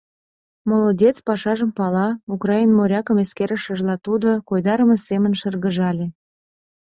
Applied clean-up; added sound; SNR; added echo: none; none; none; none.